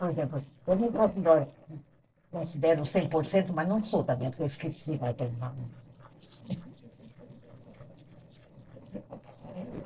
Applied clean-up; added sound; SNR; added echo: neural separator model SepFormer DNS4.